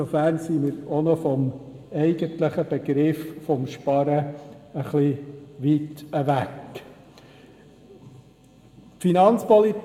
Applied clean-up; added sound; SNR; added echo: none; none; none; reverberation time 1.0 s.